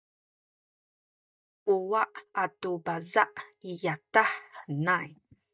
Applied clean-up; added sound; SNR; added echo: neural mask model DeepFilterNet 3.